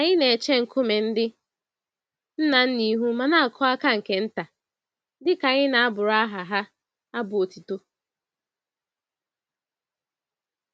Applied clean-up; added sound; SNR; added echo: none; none; none; none.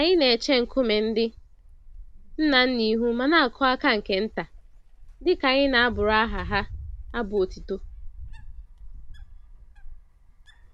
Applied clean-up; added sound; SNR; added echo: none; Wind; 14 dB; none.